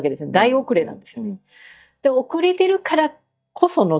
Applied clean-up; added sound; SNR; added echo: neural mask model DeepFilterNet 3.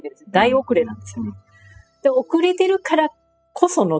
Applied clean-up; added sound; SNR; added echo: classical method spectral subtraction.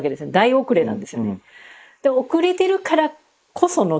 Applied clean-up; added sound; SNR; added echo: neural mask model Resemble Enhance denoiser.